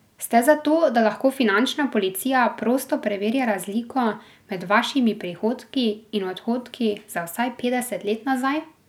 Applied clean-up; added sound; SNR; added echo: none; none; none; none.